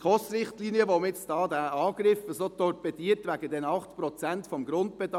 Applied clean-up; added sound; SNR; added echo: none; none; none; none.